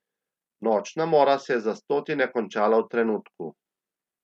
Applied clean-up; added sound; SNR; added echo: none; none; none; none.